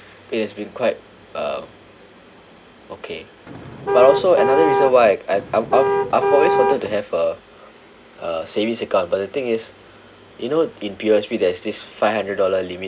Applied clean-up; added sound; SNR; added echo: none; Car; -1 dB; none.